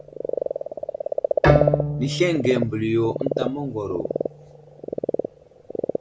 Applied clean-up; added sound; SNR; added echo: none; Bowed string instrument + Frog; -3 dB; none.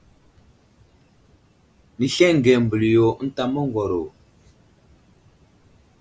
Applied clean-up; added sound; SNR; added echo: none; none; none; none.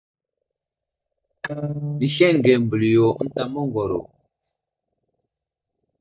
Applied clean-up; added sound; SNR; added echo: neural mask model DeepFilterNet 3.